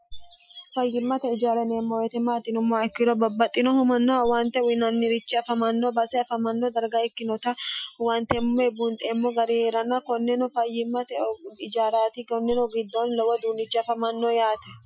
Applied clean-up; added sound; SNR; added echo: classical method Wiener filter.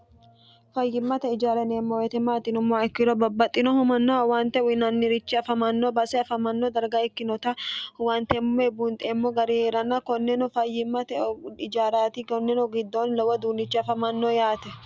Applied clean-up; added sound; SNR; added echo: none; none; none; none.